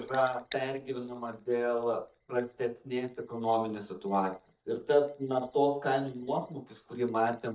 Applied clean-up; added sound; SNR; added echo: neural mask model DeepFilterNet 3.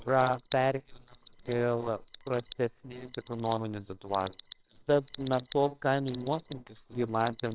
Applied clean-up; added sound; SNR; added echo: neural separator model SepFormer WHAMR!.